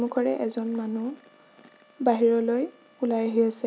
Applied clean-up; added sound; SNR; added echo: none; none; none; none.